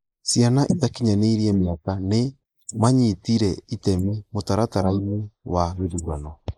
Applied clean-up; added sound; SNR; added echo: neural mask model Resemble Enhance denoiser.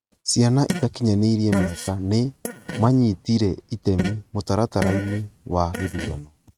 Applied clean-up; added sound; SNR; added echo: neural mask model RNNoise.